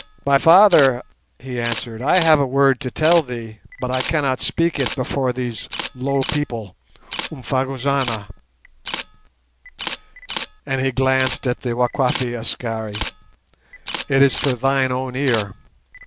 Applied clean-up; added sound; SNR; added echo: none; Camera; 10 dB; none.